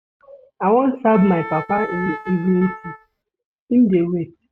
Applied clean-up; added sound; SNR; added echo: neural mask model RNNoise.